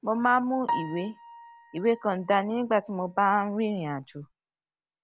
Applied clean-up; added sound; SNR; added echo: none; Piano; 12 dB; none.